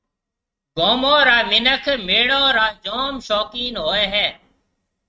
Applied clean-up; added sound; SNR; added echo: neural mask model RNNoise.